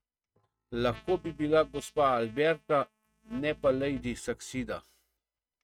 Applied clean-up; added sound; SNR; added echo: neural mask model RNNoise.